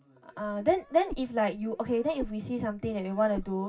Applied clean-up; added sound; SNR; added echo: none; Meow; 14 dB; reverberation time 0.4 s.